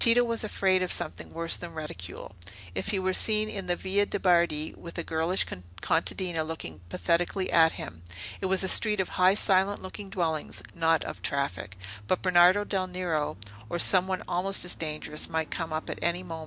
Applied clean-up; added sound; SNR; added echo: none; Idling / Engine starting / Accelerating, revving, vroom / Car; 19 dB; none.